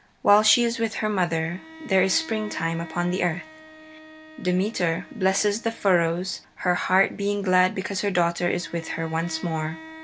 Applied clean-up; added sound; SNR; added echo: none; Bowed string instrument; 20 dB; none.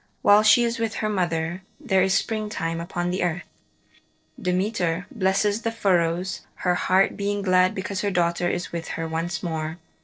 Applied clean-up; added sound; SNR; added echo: neural separator model SepFormer DNS4.